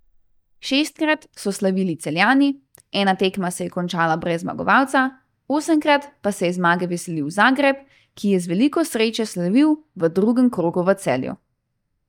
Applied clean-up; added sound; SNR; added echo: neural mask model DeepFilterNet 3.